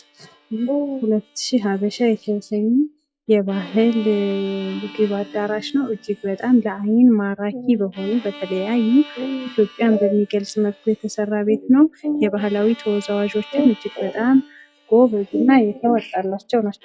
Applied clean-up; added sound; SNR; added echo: classical method log-MMSE.